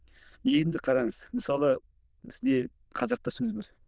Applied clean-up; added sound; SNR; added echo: neural diffusion model UNIVERSE++.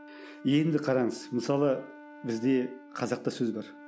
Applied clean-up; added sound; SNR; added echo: none; Wind instrument, woodwind instrument; 19 dB; none.